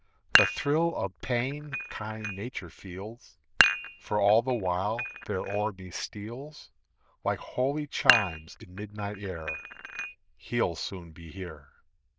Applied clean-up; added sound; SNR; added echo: neural diffusion model UNIVERSE++.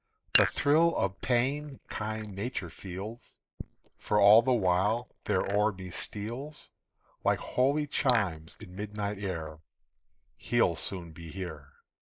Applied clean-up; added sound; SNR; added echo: neural mask model Resemble Enhance denoiser.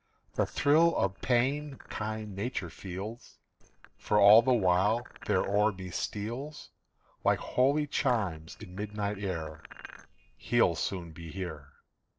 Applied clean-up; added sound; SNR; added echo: neural separator model SepFormer DNS4.